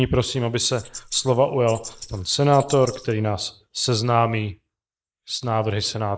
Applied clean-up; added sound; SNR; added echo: neural mask model Resemble Enhance denoiser.